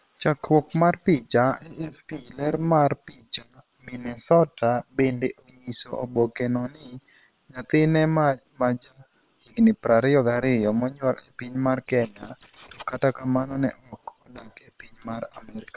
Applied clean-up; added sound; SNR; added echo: neural separator model SepFormer WHAM!.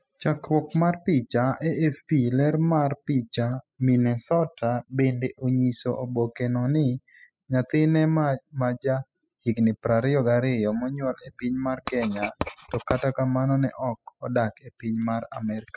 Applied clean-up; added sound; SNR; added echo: classical method spectral subtraction.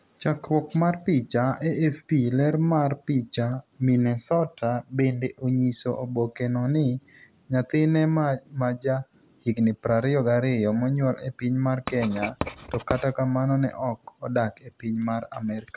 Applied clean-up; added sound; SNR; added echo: none; Writing; 12 dB; none.